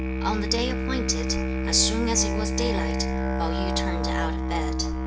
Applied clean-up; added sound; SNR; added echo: none; Musical instrument; -3 dB; reverberation time 0.3 s.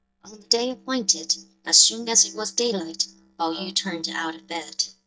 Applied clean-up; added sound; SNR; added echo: neural mask model DeepFilterNet 3.